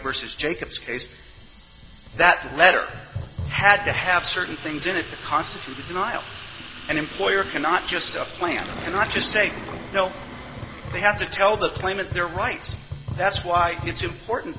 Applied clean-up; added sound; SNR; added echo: none; Sink (filling or washing) / Water tap, faucet; 11 dB; none.